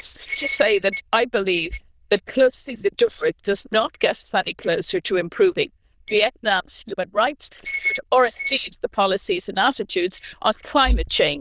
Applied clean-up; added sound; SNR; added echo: neural diffusion model UNIVERSE++.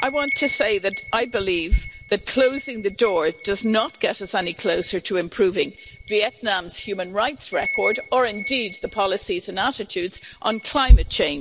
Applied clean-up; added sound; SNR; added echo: none; Wind chime; 3 dB; none.